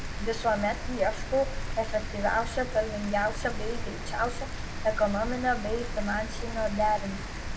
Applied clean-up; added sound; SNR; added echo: none; Rain; 3 dB; reverberation time 0.7 s.